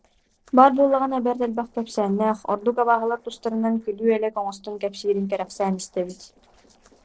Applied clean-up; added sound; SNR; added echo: neural separator model SepFormer DNS4.